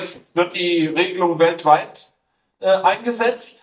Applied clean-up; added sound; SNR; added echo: neural mask model DeepFilterNet 3.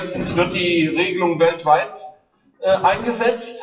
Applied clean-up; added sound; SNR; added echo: classical method WPE with log-MMSE.